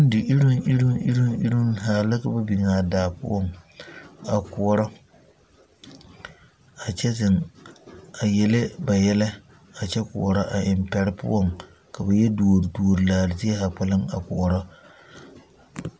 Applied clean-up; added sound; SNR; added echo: none; none; none; none.